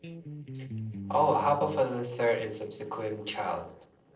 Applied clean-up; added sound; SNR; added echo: neural separator model SepFormer DNS4.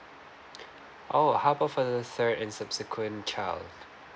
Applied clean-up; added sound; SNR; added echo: none; none; none; none.